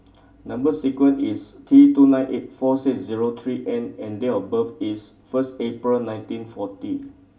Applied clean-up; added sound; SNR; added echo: none; none; none; reverberation time 0.4 s.